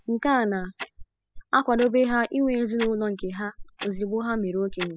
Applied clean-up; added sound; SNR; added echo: classical method spectral subtraction.